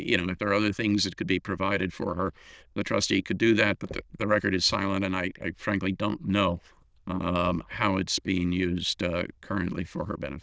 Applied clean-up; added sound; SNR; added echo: neural diffusion model UNIVERSE++.